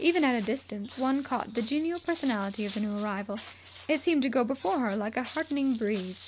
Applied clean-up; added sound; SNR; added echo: none; Walk, footsteps; 15 dB; none.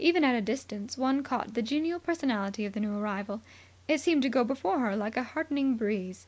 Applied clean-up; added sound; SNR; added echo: none; none; none; none.